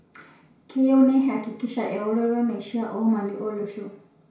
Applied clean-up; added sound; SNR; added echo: none; none; none; reverberation time 0.6 s.